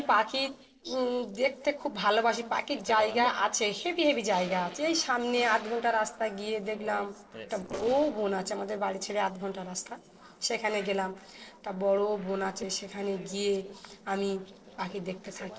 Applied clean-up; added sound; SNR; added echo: neural separator model SepFormer DNS4.